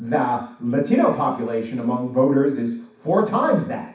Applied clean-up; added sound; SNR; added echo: none; none; none; reverberation time 0.6 s.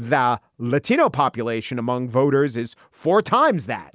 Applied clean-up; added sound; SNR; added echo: none; none; none; none.